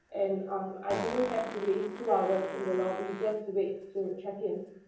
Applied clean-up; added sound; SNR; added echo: none; Fart; 12 dB; reverberation time 0.7 s.